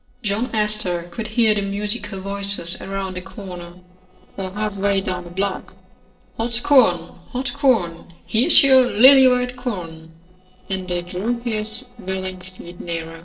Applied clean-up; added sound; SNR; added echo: neural separator model SepFormer DNS4.